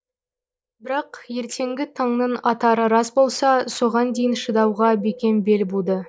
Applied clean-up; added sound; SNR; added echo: neural mask model DeepFilterNet 3.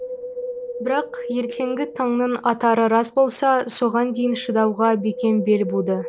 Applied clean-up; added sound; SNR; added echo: none; Wind; 11 dB; none.